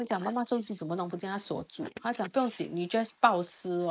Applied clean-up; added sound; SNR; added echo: neural mask model Resemble Enhance denoiser.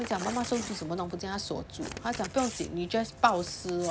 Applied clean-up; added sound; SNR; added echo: none; Crumpling, crinkling / Tearing; 13 dB; none.